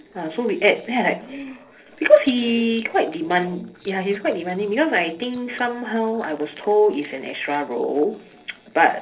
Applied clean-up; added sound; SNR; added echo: neural separator model SepFormer DNS4.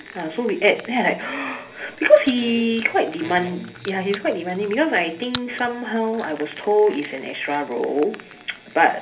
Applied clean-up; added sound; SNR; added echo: none; Crushing; 20 dB; reverberation time 0.3 s.